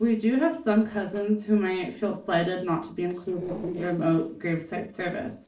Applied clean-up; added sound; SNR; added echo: neural separator model SepFormer DNS4.